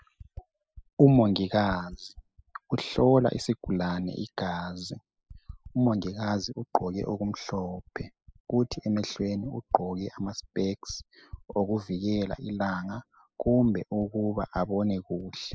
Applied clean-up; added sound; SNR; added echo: classical method spectral subtraction.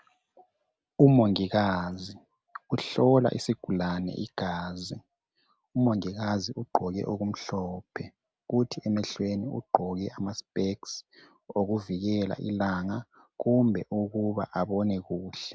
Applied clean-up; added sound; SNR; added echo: none; none; none; none.